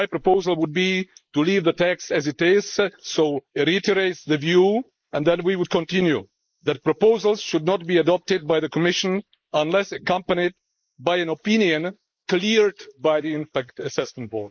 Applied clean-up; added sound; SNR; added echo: neural mask model Resemble Enhance denoiser.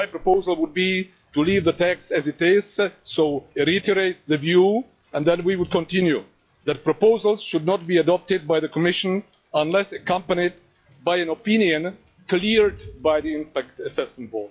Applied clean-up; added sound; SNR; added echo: classical method log-MMSE.